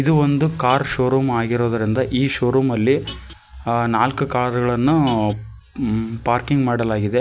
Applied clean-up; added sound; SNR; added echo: none; Guitar; 18 dB; none.